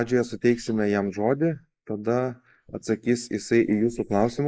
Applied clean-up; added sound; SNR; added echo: neural mask model Resemble Enhance denoiser.